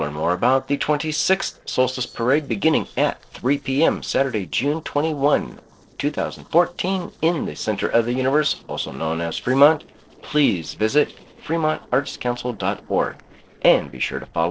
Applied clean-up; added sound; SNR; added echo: neural separator model SepFormer DNS4.